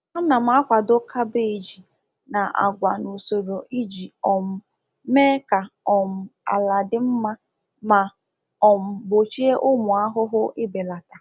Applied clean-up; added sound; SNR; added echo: none; none; none; none.